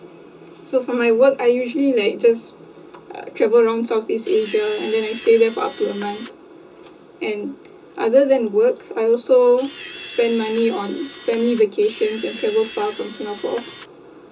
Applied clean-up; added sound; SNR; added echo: none; Camera; 11 dB; reverberation time 0.2 s.